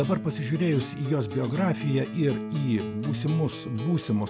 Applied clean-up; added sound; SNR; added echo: none; Acoustic guitar; 8 dB; none.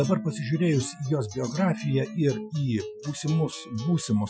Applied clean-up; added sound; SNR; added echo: classical method Wiener filter.